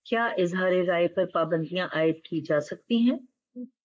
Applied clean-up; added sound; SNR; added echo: neural mask model Resemble Enhance denoiser.